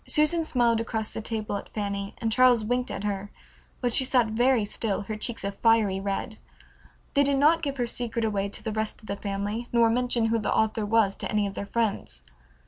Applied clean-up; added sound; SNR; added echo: none; none; none; none.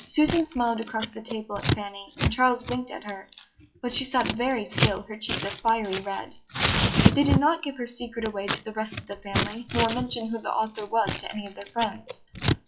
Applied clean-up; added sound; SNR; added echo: classical method WPE with log-MMSE.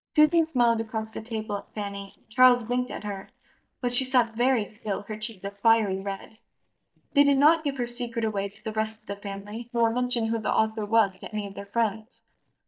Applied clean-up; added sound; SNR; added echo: neural mask model DeepFilterNet 3.